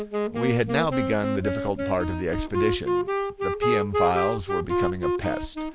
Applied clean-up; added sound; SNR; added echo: none; Wind instrument, woodwind instrument; -1 dB; none.